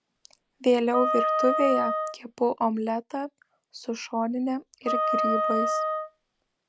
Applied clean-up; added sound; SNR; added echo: none; Wind instrument, woodwind instrument; 0 dB; none.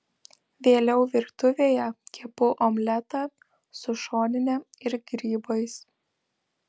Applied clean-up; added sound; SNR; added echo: none; none; none; none.